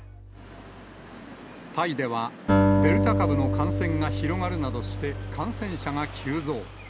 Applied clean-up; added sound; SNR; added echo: none; Acoustic guitar; -3 dB; none.